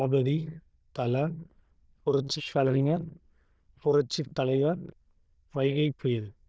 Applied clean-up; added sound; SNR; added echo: neural diffusion model UNIVERSE++.